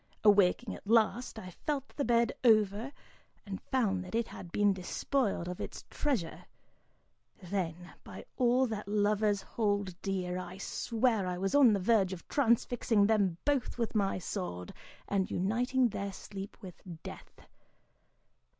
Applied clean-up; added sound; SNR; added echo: none; none; none; none.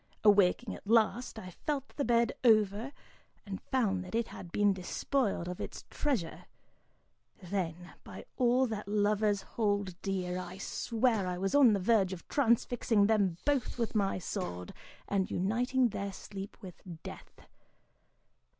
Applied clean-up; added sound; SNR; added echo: none; Breathing; 20 dB; none.